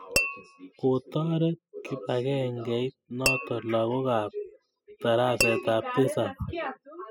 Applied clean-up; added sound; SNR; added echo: classical method spectral subtraction.